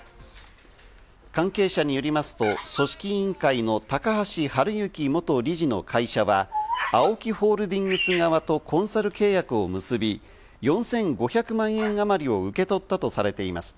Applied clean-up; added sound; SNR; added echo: none; Bird vocalization, bird call, bird song; 14 dB; none.